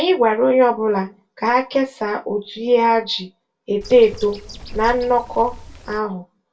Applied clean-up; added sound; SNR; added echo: none; Bird; 15 dB; reverberation time 0.2 s.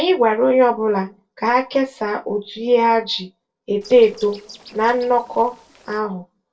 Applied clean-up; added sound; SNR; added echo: neural separator model SepFormer DNS4.